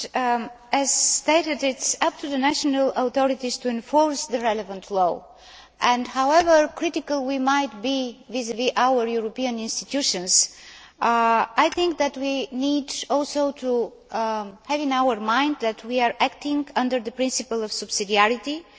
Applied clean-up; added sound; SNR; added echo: neural separator model SepFormer DNS4.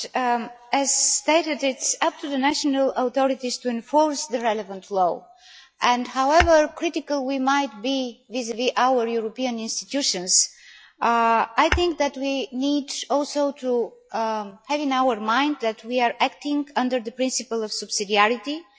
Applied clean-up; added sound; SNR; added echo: classical method log-MMSE.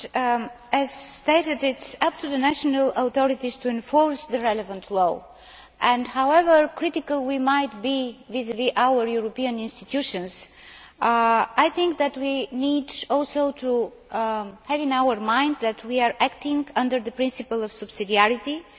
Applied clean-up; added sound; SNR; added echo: none; none; none; none.